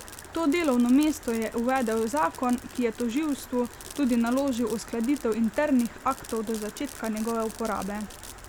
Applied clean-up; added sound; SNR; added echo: none; Fireworks + Stream; 16 dB; none.